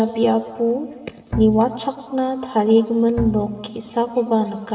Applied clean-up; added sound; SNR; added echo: none; Bowed string instrument; 11 dB; reverberation time 1.6 s.